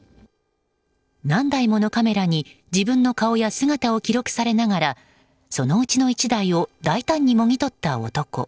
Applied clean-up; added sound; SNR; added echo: neural separator model SepFormer DNS4.